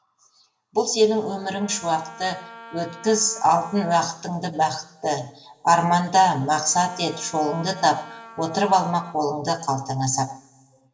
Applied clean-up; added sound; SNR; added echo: none; Wind instrument, woodwind instrument; 20 dB; reverberation time 0.9 s.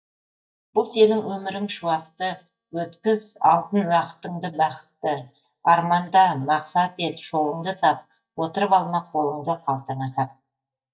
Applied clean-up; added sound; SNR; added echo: neural mask model DeepFilterNet 3.